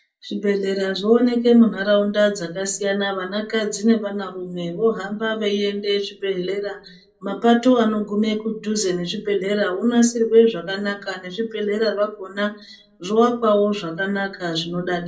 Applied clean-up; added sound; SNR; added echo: none; none; none; reverberation time 0.2 s.